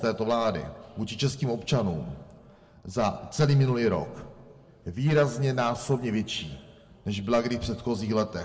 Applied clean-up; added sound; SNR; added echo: none; none; none; reverberation time 0.8 s.